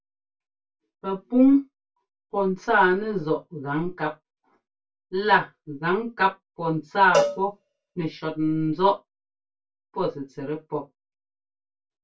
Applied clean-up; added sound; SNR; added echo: none; Cowbell; 4 dB; reverberation time 0.2 s.